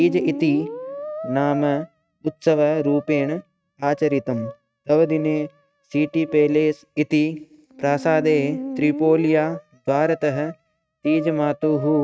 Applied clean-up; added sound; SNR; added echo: neural mask model RNNoise.